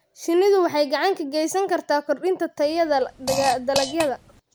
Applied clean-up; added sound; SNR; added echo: none; Fart; 10 dB; none.